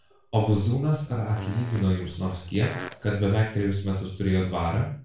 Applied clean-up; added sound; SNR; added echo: none; Fart; 15 dB; reverberation time 0.4 s.